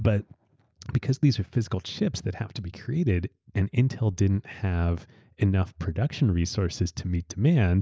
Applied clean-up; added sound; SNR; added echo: none; none; none; none.